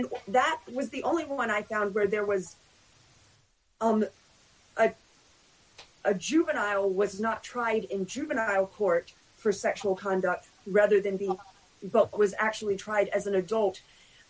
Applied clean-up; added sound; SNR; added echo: none; none; none; none.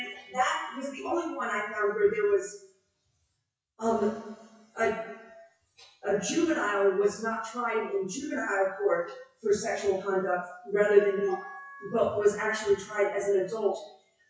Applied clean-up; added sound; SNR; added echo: classical method WPE with log-MMSE.